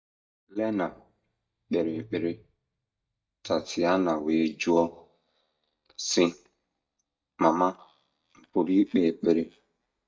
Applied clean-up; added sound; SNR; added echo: neural mask model DeepFilterNet 3.